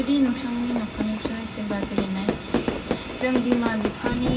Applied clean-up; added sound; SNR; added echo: none; Fire / Fireworks; 3 dB; reverberation time 0.4 s.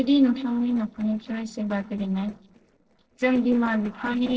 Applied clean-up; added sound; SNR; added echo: neural separator model SepFormer DNS4.